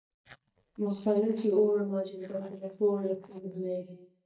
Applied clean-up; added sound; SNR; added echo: neural mask model DeepFilterNet 3.